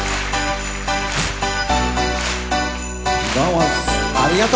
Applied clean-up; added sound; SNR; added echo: none; Tearing; 15 dB; none.